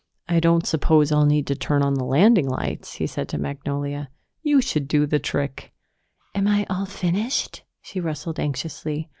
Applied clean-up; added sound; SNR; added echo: none; none; none; none.